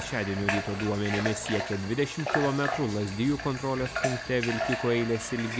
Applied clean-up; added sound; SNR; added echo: none; Water tap, faucet / Water; 5 dB; none.